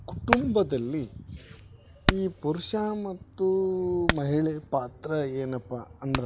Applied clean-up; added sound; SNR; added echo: none; Hammer; 5 dB; none.